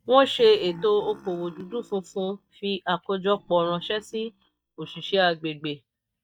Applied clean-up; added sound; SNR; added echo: neural mask model DeepFilterNet 3.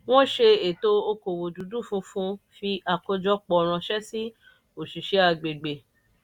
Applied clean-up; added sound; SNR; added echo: none; none; none; none.